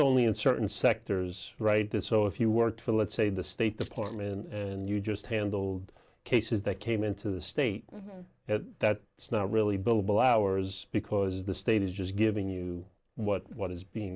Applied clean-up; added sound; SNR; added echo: neural mask model Resemble Enhance denoiser.